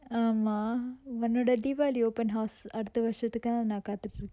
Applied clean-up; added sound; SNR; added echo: none; none; none; none.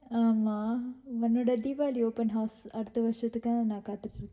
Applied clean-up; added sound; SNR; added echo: none; none; none; reverberation time 0.7 s.